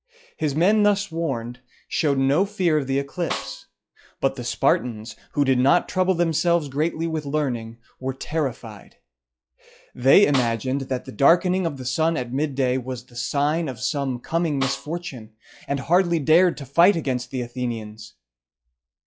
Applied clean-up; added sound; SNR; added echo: classical method log-MMSE.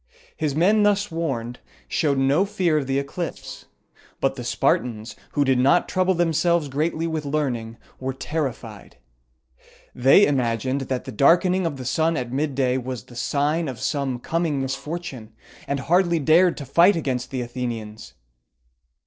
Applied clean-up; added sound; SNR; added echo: neural separator model SepFormer DNS4.